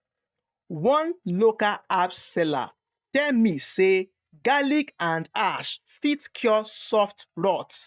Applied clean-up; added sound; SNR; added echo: neural mask model DeepFilterNet 3.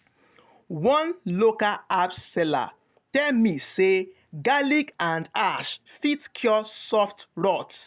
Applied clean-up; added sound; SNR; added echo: none; none; none; none.